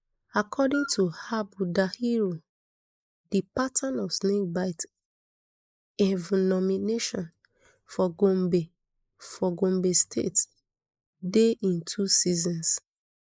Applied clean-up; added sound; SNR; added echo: neural mask model Resemble Enhance denoiser.